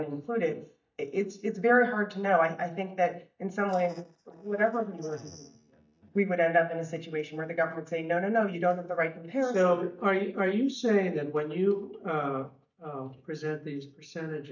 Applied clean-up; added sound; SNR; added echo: neural mask model DeepFilterNet 3.